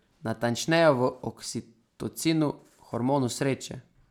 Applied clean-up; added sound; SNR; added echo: none; none; none; none.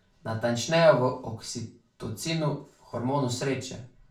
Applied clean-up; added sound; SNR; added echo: none; none; none; reverberation time 0.3 s.